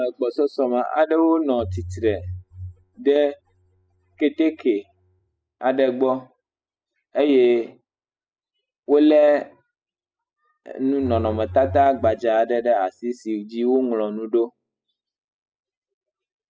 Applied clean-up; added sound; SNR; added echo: classical method spectral subtraction.